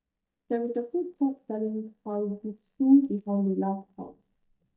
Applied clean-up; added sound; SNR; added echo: neural mask model DeepFilterNet 3.